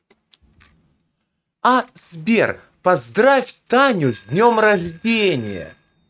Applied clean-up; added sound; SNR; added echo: neural mask model RNNoise.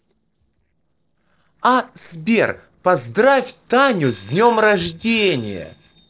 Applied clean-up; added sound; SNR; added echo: neural separator model SepFormer DNS4.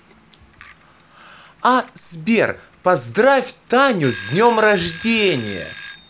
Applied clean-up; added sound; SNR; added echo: none; Alarm / Clock; 18 dB; none.